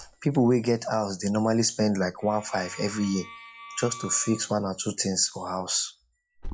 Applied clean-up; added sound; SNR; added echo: classical method log-MMSE.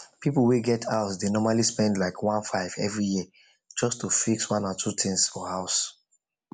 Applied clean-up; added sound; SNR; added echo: none; none; none; none.